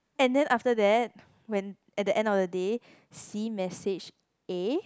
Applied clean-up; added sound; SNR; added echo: none; none; none; none.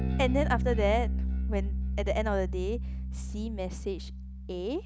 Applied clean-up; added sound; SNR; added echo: none; Bass guitar; -1 dB; none.